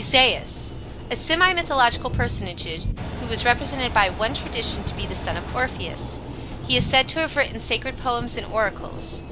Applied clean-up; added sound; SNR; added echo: none; Thunder + Engine; 8 dB; none.